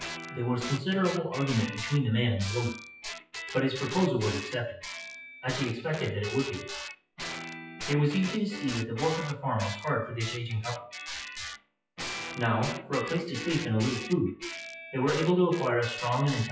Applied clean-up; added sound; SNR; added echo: classical method WPE with log-MMSE.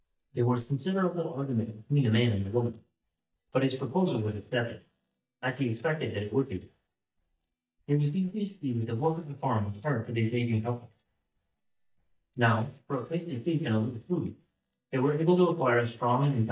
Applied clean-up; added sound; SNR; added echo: neural mask model DeepFilterNet 3.